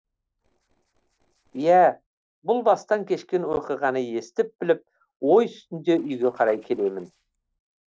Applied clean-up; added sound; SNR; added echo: neural separator model SepFormer DNS4.